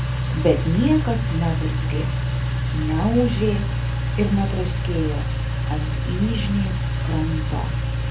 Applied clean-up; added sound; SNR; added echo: none; Engine; -2 dB; reverberation time 0.3 s.